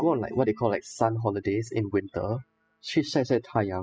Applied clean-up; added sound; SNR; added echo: classical method spectral subtraction.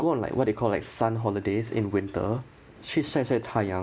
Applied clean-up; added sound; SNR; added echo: none; none; none; none.